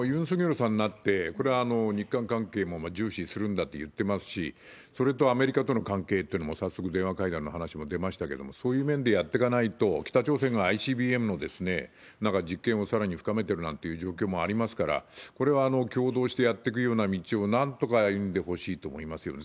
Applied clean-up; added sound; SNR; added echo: none; none; none; none.